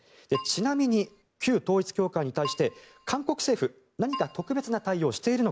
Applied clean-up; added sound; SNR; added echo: none; Keyboard (musical); 14 dB; none.